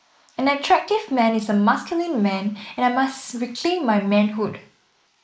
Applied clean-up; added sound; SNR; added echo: neural mask model Resemble Enhance denoiser.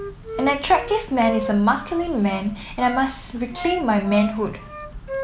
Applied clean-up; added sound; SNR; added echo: none; Wind instrument, woodwind instrument; 11 dB; none.